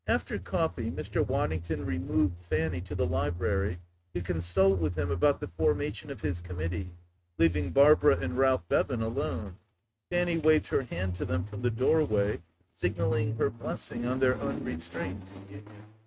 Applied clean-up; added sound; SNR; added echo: neural mask model RNNoise.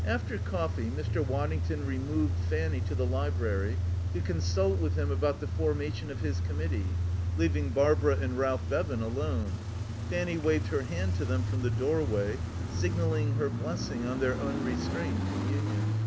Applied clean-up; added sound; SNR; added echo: none; Idling / Engine starting / Accelerating, revving, vroom / Car; -2 dB; none.